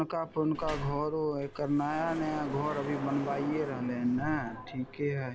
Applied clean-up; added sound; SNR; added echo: none; Sliding door; 10 dB; none.